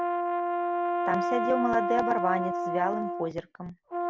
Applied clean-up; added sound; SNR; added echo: none; Brass instrument; -2 dB; none.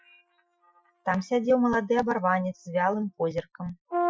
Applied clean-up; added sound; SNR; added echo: classical method Wiener filter.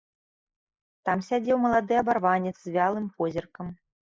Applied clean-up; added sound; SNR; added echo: neural mask model Resemble Enhance denoiser.